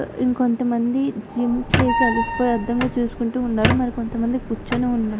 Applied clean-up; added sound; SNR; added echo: none; Squeak + Squeak; 2 dB; none.